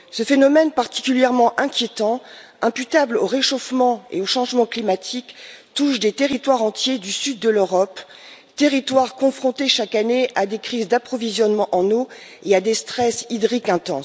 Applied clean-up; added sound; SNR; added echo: none; none; none; none.